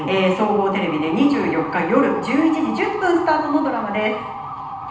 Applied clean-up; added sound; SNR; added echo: none; Motor vehicle (road) / Siren; 10 dB; reverberation time 0.9 s.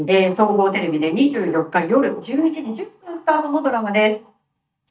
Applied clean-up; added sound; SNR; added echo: neural mask model DeepFilterNet 3.